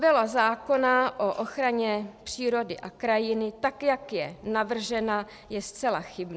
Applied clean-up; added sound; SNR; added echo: none; none; none; none.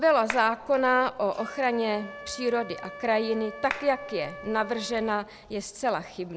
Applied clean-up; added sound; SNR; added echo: none; Wind instrument, woodwind instrument + Clapping; 14 dB; none.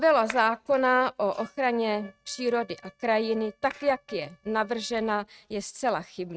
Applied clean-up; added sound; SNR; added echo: neural mask model RNNoise.